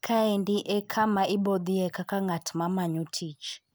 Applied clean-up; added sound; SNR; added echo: none; none; none; none.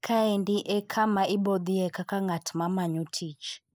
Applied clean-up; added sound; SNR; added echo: neural mask model Resemble Enhance denoiser.